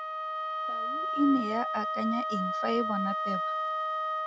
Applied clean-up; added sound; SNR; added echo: none; Wind instrument, woodwind instrument; -1 dB; none.